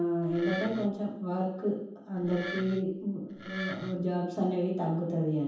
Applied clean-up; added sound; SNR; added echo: none; Wood; 11 dB; reverberation time 0.9 s.